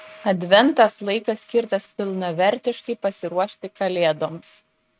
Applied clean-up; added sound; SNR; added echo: neural mask model RNNoise.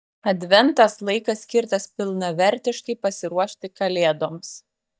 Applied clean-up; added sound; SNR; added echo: neural mask model DeepFilterNet 3.